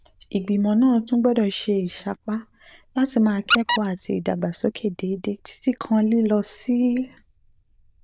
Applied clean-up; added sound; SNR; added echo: neural diffusion model UNIVERSE++.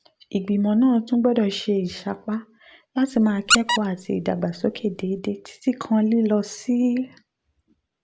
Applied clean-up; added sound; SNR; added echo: none; Squeak; 4 dB; none.